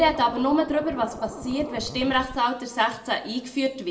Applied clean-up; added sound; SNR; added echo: none; Scratching (performance technique); 15 dB; reverberation time 0.6 s.